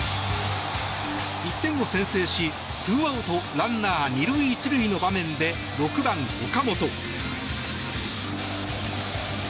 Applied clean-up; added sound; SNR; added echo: none; none; none; none.